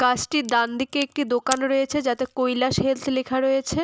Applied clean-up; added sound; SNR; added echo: none; Crack; 19 dB; none.